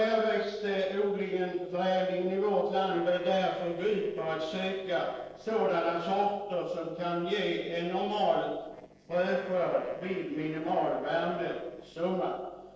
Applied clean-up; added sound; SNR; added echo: neural separator model SepFormer DNS4.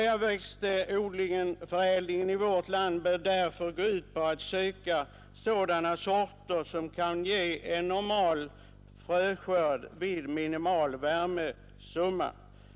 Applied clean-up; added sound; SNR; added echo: none; none; none; none.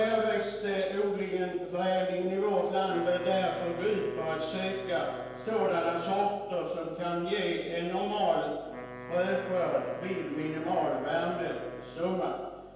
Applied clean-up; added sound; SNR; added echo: none; Wind instrument, woodwind instrument; 16 dB; reverberation time 1.2 s.